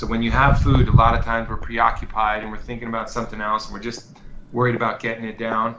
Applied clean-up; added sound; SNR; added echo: none; Walk, footsteps; 1 dB; none.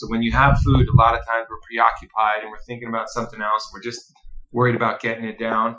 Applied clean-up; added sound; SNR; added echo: classical method Wiener filter.